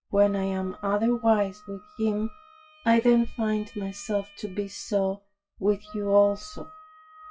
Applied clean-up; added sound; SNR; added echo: classical method WPE with log-MMSE.